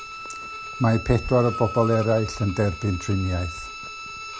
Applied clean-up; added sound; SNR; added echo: none; Bowed string instrument; 11 dB; none.